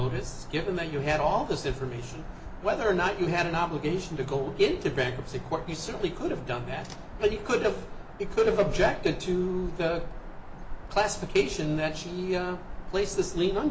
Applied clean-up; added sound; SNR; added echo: none; Bird vocalization, bird call, bird song; 10 dB; reverberation time 0.3 s.